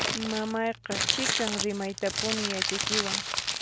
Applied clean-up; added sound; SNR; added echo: none; Crumpling, crinkling; -2 dB; none.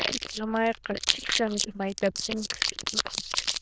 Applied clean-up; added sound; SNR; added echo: neural diffusion model UNIVERSE++.